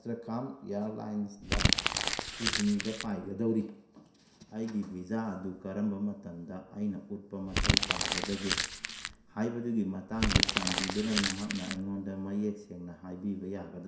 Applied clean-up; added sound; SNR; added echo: none; Crumpling, crinkling; -4 dB; reverberation time 0.7 s.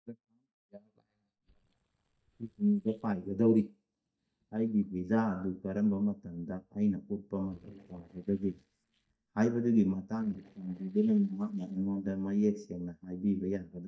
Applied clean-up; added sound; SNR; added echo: neural mask model DeepFilterNet 3.